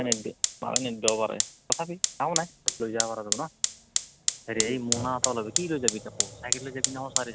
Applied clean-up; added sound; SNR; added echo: none; Fire; -2 dB; none.